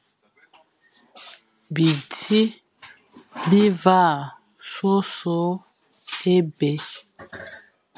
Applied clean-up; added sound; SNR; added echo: none; none; none; none.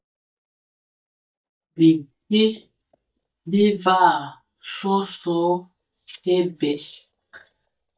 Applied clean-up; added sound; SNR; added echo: neural mask model DeepFilterNet 3.